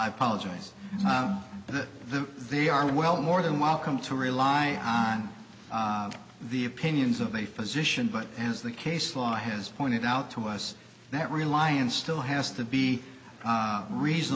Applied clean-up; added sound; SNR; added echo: none; none; none; none.